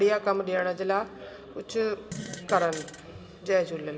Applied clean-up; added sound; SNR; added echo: none; Fart; 11 dB; reverberation time 0.9 s.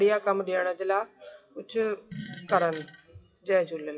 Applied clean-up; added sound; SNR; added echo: classical method WPE with log-MMSE.